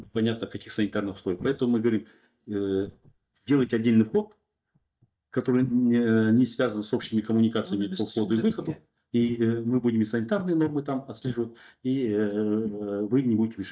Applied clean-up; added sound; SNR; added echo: neural mask model DeepFilterNet 3.